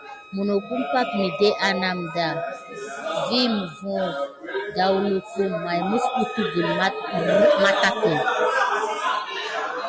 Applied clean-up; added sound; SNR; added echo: none; Wind instrument, woodwind instrument; 17 dB; none.